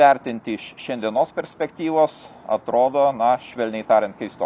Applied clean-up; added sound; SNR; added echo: none; none; none; none.